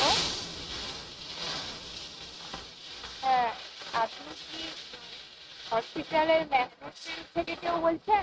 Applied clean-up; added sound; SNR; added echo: neural mask model RNNoise.